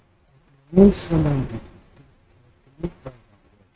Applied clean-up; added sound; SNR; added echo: neural mask model RNNoise.